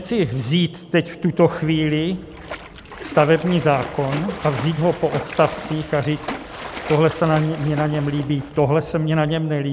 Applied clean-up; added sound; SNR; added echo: none; Splash, splatter; 14 dB; none.